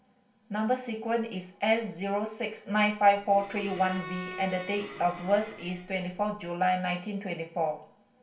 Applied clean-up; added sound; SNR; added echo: none; Bowed string instrument; 14 dB; reverberation time 0.3 s.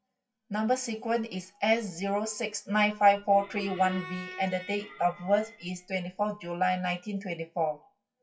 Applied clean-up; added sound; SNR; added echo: classical method WPE with log-MMSE.